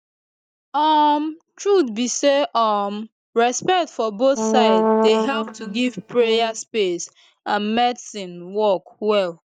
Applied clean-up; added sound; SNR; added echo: neural mask model DeepFilterNet 3.